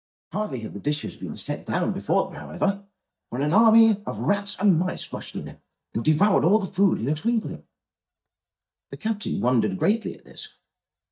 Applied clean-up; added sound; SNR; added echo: neural mask model DeepFilterNet 3.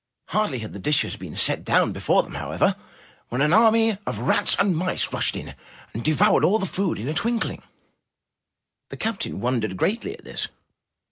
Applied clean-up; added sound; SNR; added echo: none; none; none; none.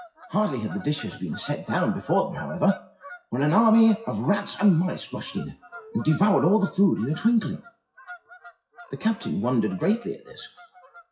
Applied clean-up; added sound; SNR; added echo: classical method WPE with log-MMSE.